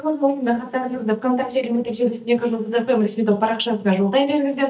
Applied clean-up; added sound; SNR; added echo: neural mask model DeepFilterNet 3.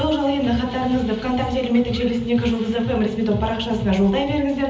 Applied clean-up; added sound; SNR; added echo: none; Piano; 17 dB; reverberation time 0.7 s.